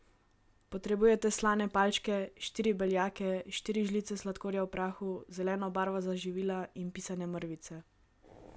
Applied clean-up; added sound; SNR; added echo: none; none; none; none.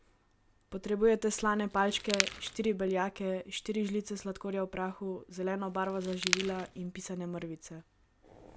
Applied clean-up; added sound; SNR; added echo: none; Crackle; 4 dB; none.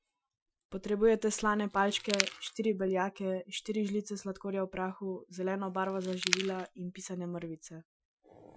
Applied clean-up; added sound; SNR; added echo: classical method Wiener filter.